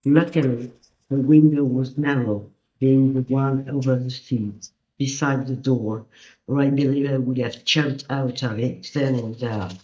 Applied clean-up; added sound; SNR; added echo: neural mask model DeepFilterNet 3.